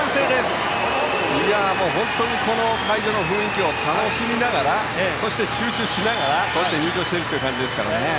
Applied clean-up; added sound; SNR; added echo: none; none; none; none.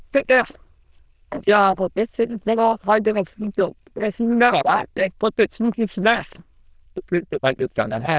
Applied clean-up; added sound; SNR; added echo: neural diffusion model UNIVERSE++.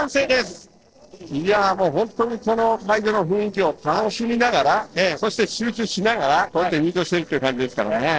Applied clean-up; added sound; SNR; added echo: neural separator model SepFormer DNS4.